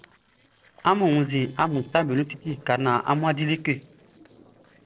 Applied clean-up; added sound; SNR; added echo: neural separator model SepFormer DNS4.